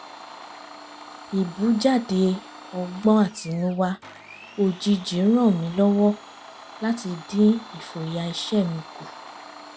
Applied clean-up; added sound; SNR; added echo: none; Domestic sounds, home sounds; 19 dB; none.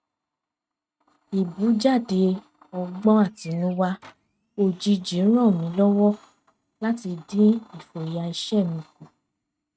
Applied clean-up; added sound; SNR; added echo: neural mask model RNNoise.